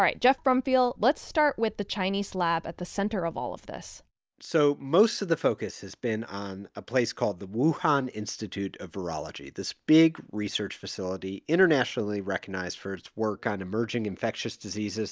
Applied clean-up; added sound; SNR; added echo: none; none; none; none.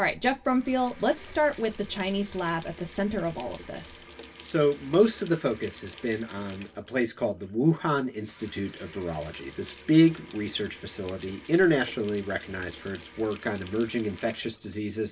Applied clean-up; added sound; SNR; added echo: none; Sink (filling or washing) / Water tap, faucet; 18 dB; reverberation time 0.1 s.